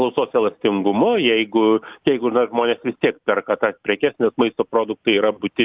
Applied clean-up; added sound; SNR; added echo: none; none; none; none.